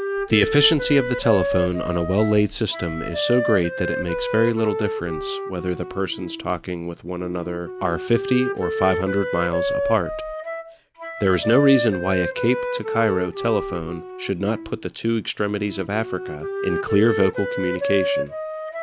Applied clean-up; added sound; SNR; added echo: none; Wind instrument, woodwind instrument; 5 dB; none.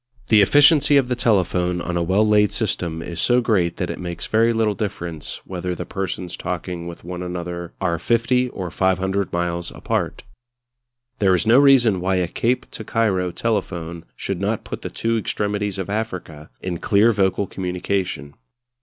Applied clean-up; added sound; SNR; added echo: none; none; none; none.